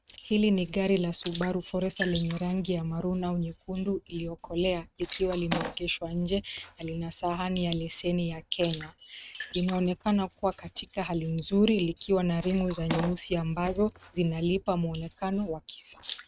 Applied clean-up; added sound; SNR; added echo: neural mask model RNNoise.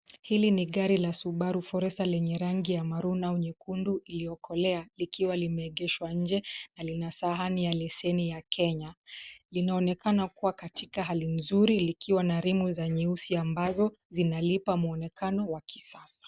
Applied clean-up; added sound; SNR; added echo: none; none; none; none.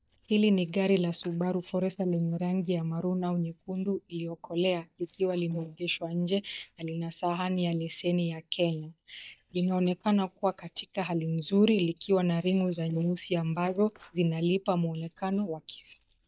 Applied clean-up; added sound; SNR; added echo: neural mask model DeepFilterNet 3.